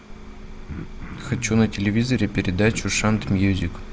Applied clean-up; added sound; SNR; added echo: none; Cough; 13 dB; none.